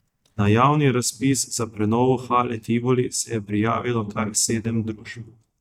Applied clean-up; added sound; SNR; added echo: neural mask model DeepFilterNet 3.